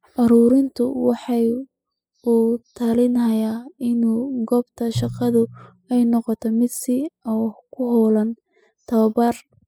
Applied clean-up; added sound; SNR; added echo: classical method spectral subtraction.